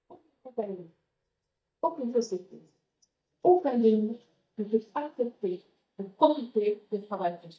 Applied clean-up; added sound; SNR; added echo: neural mask model DeepFilterNet 3.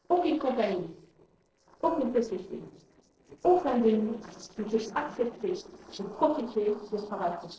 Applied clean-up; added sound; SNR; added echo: neural separator model SepFormer DNS4.